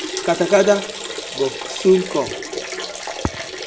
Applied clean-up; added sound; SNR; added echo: none; Liquid; 8 dB; reverberation time 1.3 s.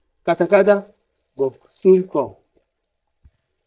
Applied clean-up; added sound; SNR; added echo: neural mask model DeepFilterNet 3.